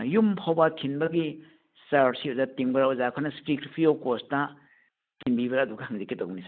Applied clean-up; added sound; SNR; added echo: neural mask model Resemble Enhance denoiser.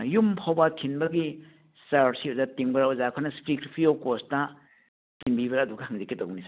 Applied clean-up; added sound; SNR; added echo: none; none; none; none.